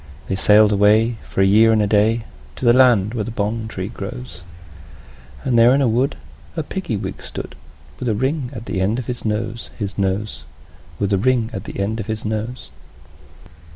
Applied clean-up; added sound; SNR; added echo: none; none; none; none.